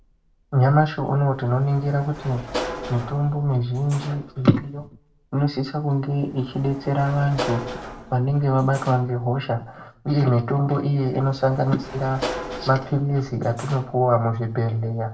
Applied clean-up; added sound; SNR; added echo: none; Sliding door / Slam; 14 dB; reverberation time 0.3 s.